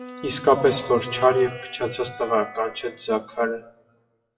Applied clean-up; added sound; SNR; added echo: classical method WPE with log-MMSE.